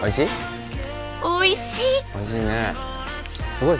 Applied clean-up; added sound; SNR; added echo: none; none; none; none.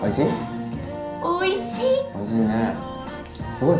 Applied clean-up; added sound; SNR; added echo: none; none; none; reverberation time 0.6 s.